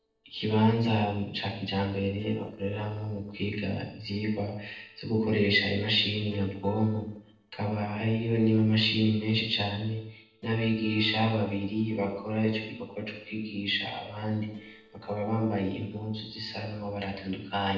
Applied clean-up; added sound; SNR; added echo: neural separator model SepFormer DNS4.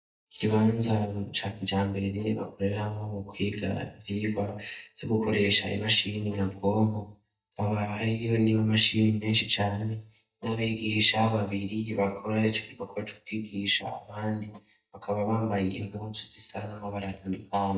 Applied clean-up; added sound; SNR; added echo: neural mask model DeepFilterNet 3.